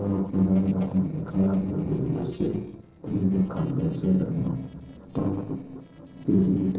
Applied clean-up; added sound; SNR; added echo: neural separator model SepFormer DNS4.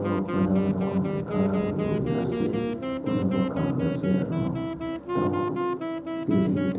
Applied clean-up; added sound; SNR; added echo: none; Wind instrument, woodwind instrument; 4 dB; reverberation time 1.0 s.